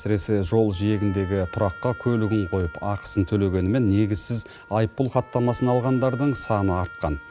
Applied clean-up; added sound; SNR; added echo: none; Wind instrument, woodwind instrument; 19 dB; none.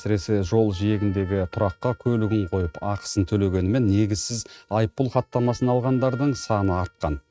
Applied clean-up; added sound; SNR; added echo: neural mask model RNNoise.